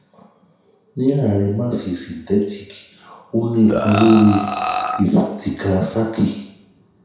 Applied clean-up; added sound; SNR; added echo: none; Burping, eructation; 3 dB; reverberation time 0.7 s.